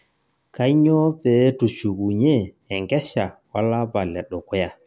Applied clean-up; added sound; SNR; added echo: none; none; none; none.